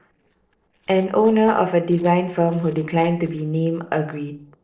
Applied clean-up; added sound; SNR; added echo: neural separator model SepFormer DNS4.